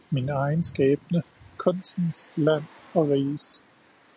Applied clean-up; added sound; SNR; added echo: none; none; none; none.